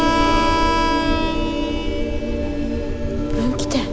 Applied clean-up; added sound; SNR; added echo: none; Harmonica; 3 dB; none.